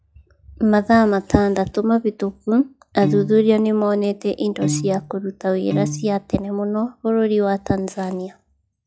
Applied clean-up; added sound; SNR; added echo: classical method log-MMSE.